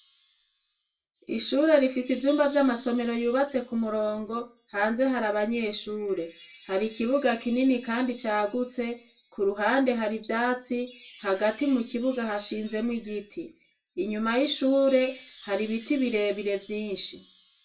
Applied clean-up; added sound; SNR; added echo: none; Chime; 13 dB; reverberation time 0.2 s.